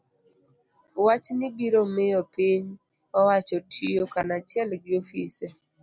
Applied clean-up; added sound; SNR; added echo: none; none; none; none.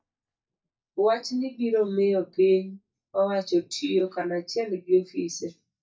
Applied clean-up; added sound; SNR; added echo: neural mask model DeepFilterNet 3.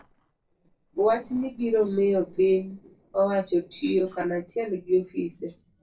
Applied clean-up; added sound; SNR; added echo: neural separator model SepFormer DNS4.